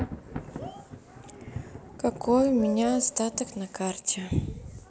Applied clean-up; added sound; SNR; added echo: none; Thunder; 13 dB; none.